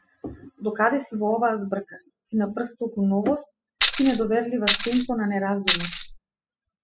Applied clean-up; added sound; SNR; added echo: classical method spectral subtraction.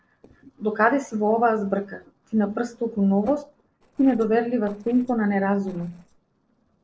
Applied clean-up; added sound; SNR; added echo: neural separator model SepFormer DNS4.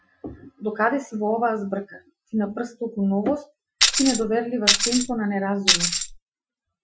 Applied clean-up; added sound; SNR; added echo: classical method Wiener filter.